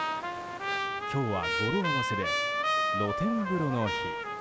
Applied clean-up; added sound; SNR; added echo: none; Trumpet; -2 dB; none.